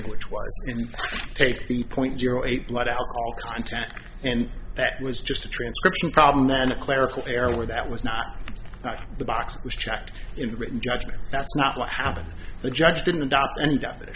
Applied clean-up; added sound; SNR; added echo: none; Bowed string instrument; 16 dB; none.